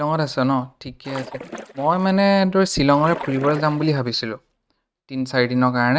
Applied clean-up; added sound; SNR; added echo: neural mask model RNNoise.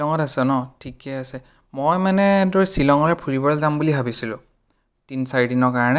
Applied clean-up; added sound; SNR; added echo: none; none; none; none.